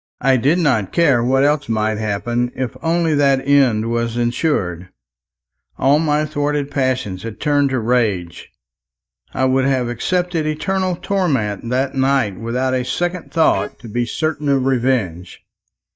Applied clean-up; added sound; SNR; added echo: neural mask model DeepFilterNet 3.